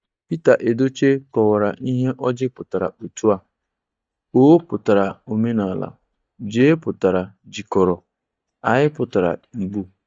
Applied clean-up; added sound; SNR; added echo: neural mask model DeepFilterNet 3.